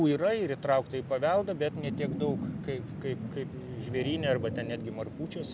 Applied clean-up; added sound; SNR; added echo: none; none; none; none.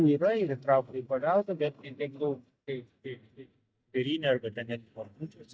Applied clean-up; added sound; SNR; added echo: neural mask model DeepFilterNet 3.